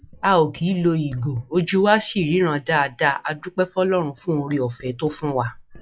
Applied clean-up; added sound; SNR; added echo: classical method log-MMSE.